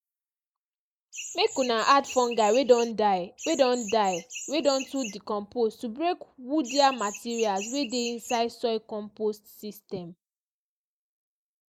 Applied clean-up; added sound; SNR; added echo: neural mask model Resemble Enhance denoiser.